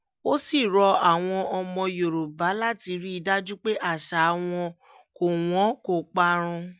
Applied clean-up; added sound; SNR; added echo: none; none; none; none.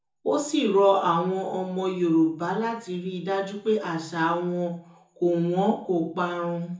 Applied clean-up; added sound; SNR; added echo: none; none; none; reverberation time 0.6 s.